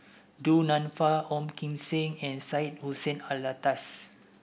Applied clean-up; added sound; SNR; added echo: none; none; none; none.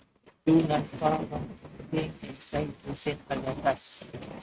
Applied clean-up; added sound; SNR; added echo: neural mask model RNNoise.